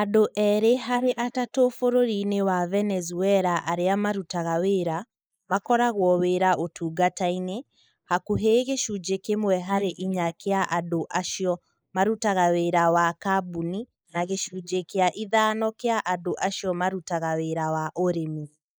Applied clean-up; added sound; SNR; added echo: neural mask model Resemble Enhance denoiser.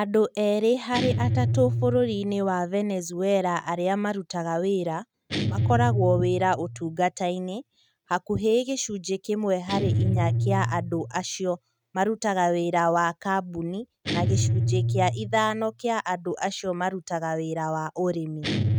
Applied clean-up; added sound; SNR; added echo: neural mask model RNNoise.